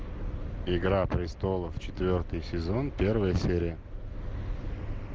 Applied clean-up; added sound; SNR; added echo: none; none; none; none.